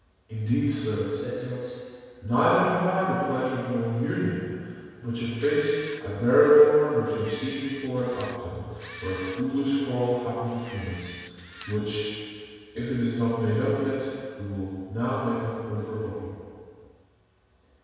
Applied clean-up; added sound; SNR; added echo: none; Camera; 15 dB; reverberation time 1.9 s.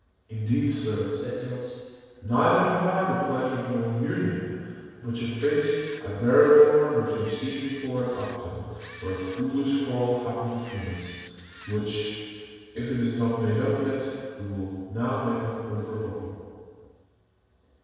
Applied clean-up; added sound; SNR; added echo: neural separator model SepFormer DNS4.